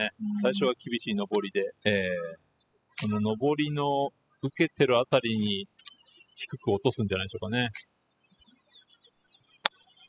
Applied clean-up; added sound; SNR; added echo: classical method spectral subtraction.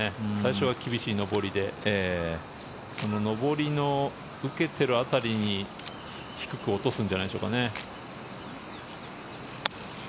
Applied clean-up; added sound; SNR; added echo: none; Camera; 20 dB; none.